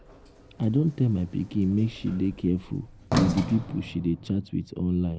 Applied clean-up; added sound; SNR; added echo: none; Sliding door; 9 dB; none.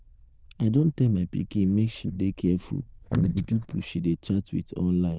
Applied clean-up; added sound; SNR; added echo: neural diffusion model UNIVERSE++.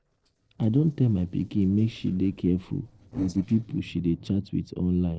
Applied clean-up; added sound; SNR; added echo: neural separator model SepFormer DNS4.